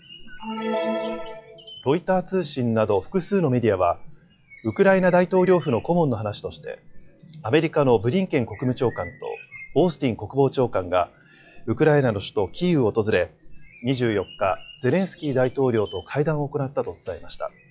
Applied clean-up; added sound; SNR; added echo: classical method log-MMSE.